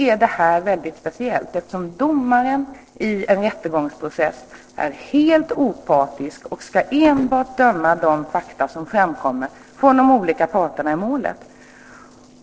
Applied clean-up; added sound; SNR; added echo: neural separator model SepFormer DNS4.